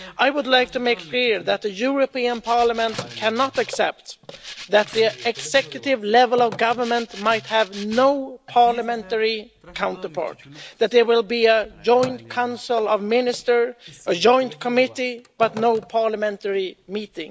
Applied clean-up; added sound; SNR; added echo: none; Rattle (instrument) + Telephone; 19 dB; none.